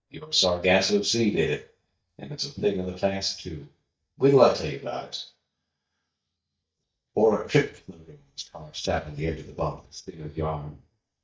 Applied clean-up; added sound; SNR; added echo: neural mask model DeepFilterNet 3.